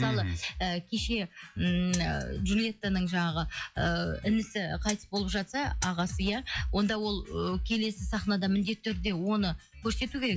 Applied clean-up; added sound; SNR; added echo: classical method log-MMSE.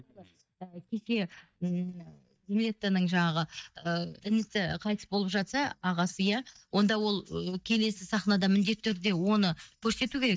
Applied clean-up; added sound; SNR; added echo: neural mask model DeepFilterNet 3.